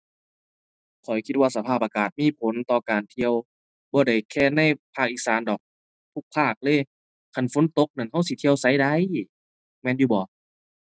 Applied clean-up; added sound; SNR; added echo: none; none; none; none.